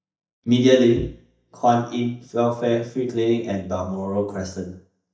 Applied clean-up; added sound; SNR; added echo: neural mask model DeepFilterNet 3.